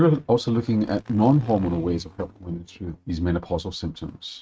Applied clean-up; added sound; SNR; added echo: neural mask model RNNoise.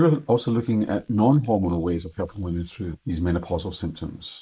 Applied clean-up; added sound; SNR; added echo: neural mask model Resemble Enhance denoiser.